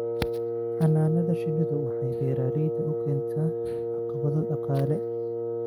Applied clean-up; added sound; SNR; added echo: none; Wind instrument, woodwind instrument; 1 dB; none.